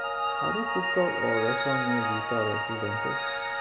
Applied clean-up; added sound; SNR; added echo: none; Piano; -2 dB; none.